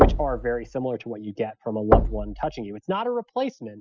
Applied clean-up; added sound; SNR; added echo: classical method spectral subtraction.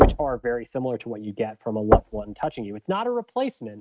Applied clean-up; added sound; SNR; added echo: neural mask model RNNoise.